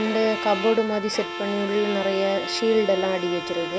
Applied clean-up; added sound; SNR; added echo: none; Trumpet + Bowed string instrument; 7 dB; none.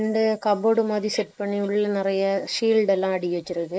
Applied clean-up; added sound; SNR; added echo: neural mask model Resemble Enhance denoiser.